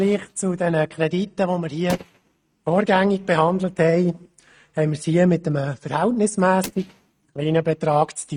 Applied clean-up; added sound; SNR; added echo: neural mask model RNNoise.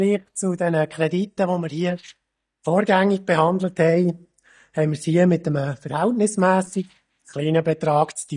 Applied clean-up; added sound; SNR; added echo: neural mask model DeepFilterNet 3.